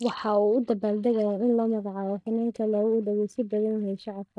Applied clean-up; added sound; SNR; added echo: neural mask model DeepFilterNet 3.